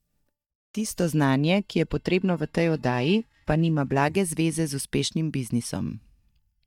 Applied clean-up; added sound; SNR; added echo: neural mask model DeepFilterNet 3.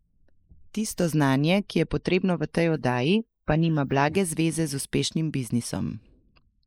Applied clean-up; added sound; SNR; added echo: neural mask model Resemble Enhance denoiser.